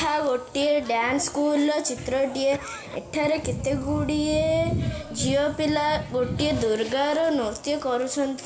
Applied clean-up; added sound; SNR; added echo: none; Cough; 19 dB; reverberation time 2.8 s.